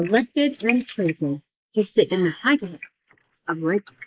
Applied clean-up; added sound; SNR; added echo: neural mask model Resemble Enhance denoiser.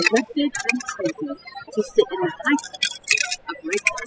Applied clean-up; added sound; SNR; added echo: classical method spectral subtraction.